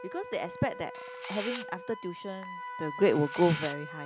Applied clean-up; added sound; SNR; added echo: none; Wind instrument, woodwind instrument + Camera; 8 dB; none.